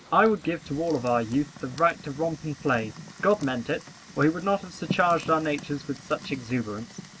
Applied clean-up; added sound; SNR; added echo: none; Fire; 15 dB; none.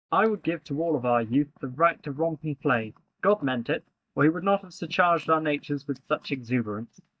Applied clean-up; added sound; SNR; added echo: neural mask model DeepFilterNet 3.